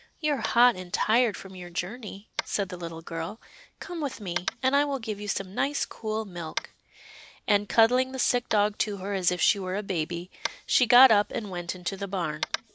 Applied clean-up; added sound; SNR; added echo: none; Tap; 15 dB; none.